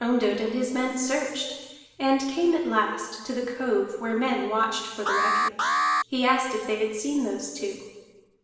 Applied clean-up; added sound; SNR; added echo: none; Alarm; -1 dB; reverberation time 1.2 s.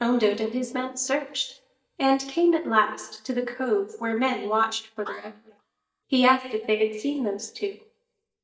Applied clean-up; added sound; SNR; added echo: neural mask model DeepFilterNet 3.